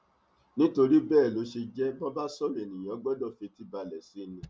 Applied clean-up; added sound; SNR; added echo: none; none; none; none.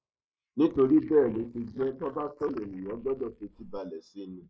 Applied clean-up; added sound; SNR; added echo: neural mask model Resemble Enhance denoiser.